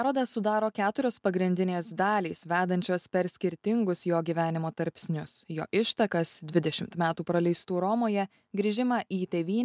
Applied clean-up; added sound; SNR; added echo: none; none; none; none.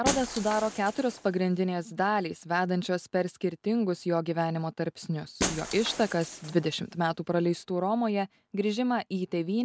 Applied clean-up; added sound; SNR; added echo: none; Shatter; 12 dB; none.